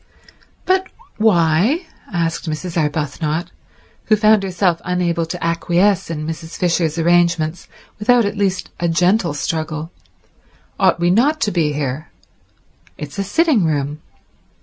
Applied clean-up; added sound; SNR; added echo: none; none; none; none.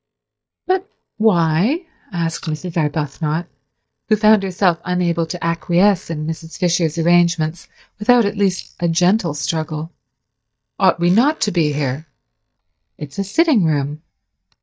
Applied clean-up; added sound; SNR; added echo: neural mask model DeepFilterNet 3.